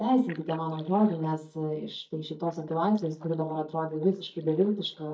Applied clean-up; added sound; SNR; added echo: neural mask model DeepFilterNet 3.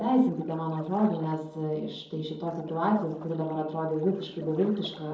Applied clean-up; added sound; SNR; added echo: neural separator model SepFormer DNS4.